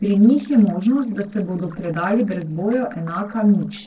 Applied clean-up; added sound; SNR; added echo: neural separator model SepFormer DNS4.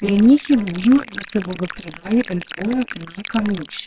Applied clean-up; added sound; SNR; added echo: neural separator model SepFormer WHAMR!.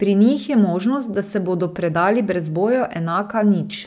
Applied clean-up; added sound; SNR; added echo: none; none; none; none.